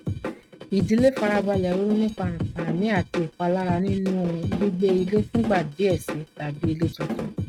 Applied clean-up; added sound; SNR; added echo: neural mask model RNNoise.